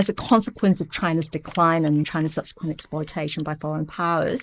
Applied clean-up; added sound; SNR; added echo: neural mask model Resemble Enhance denoiser.